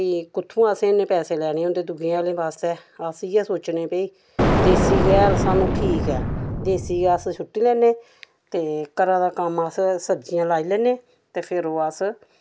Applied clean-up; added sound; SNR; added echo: none; Explosion; -2 dB; none.